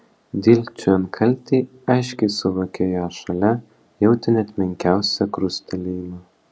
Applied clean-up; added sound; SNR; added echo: none; none; none; none.